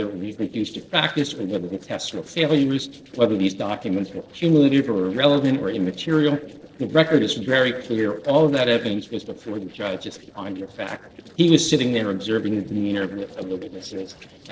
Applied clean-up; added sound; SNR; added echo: neural separator model SepFormer DNS4.